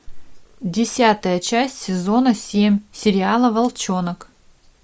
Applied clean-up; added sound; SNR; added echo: none; none; none; none.